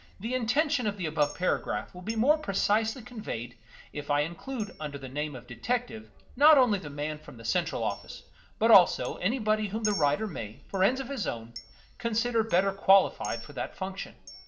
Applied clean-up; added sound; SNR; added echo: none; Chink, clink; 18 dB; reverberation time 0.4 s.